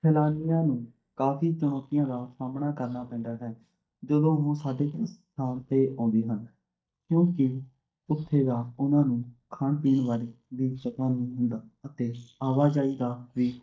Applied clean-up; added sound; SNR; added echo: neural mask model DeepFilterNet 3.